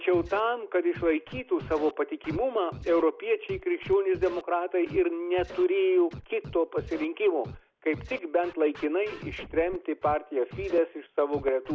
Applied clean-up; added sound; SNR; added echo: none; Scratching (performance technique); 17 dB; none.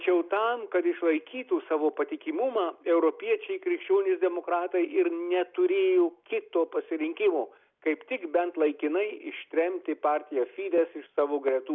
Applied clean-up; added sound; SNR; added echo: none; none; none; none.